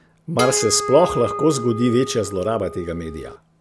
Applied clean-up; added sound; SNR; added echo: none; Harp; 7 dB; none.